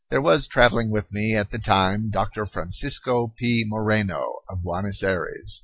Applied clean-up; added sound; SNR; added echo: none; none; none; none.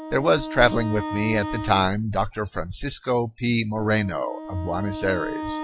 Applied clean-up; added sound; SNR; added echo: none; Wind instrument, woodwind instrument; 10 dB; none.